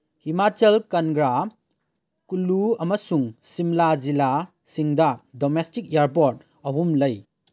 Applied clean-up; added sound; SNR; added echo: none; none; none; none.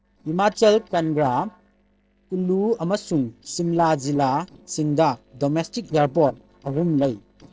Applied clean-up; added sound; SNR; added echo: neural separator model SepFormer DNS4.